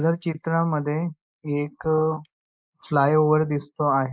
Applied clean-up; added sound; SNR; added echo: neural mask model Resemble Enhance denoiser.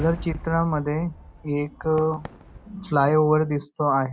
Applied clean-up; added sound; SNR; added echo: none; Cheering / Fireworks; 17 dB; none.